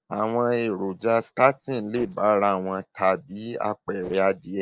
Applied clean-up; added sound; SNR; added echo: neural separator model SepFormer DNS4.